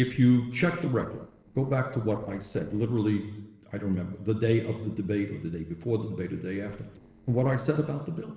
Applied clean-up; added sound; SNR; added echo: neural separator model SepFormer DNS4.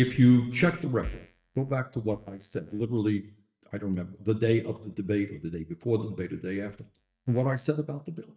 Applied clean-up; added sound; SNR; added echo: neural mask model DeepFilterNet 3.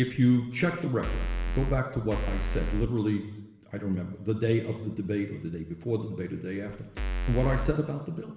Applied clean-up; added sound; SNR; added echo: none; Bass drum / Keyboard (musical); 0 dB; reverberation time 1.1 s.